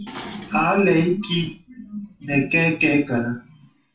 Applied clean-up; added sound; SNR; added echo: none; Dishes, pots, and pans; 20 dB; reverberation time 0.3 s.